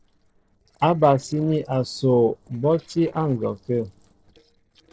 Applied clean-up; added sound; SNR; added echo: neural separator model SepFormer DNS4.